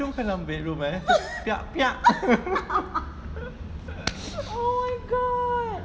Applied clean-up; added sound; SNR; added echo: none; none; none; none.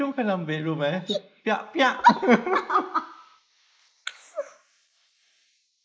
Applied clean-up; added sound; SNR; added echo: neural mask model Resemble Enhance denoiser.